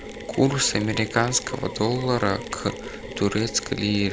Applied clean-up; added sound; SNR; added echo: none; Mechanisms; 11 dB; none.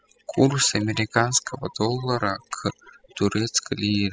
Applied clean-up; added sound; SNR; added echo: classical method spectral subtraction.